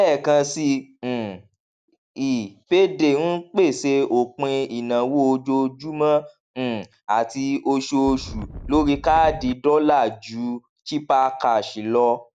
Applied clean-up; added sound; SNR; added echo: none; Wind; 11 dB; none.